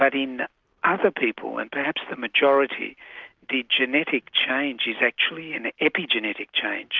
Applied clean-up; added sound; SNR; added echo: none; none; none; none.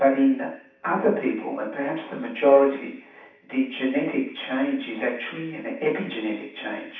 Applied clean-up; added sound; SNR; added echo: none; none; none; reverberation time 0.7 s.